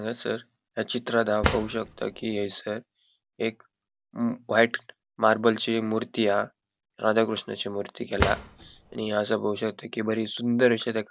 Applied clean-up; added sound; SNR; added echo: none; Drawer open or close; 4 dB; none.